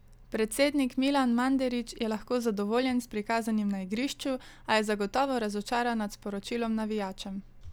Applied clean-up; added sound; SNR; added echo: none; none; none; none.